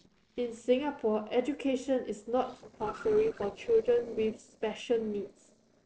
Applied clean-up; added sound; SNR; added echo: neural separator model SepFormer DNS4.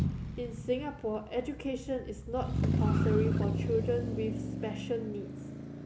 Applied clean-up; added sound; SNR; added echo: none; Motor vehicle (road); -2 dB; none.